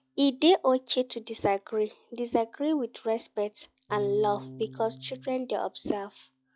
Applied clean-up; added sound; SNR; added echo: classical method log-MMSE.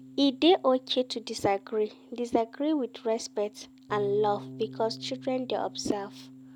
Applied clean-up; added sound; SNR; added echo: none; Bass guitar; 17 dB; none.